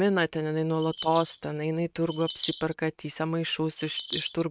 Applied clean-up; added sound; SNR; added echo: neural mask model RNNoise.